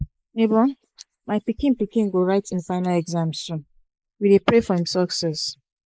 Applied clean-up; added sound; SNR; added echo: neural mask model Resemble Enhance denoiser.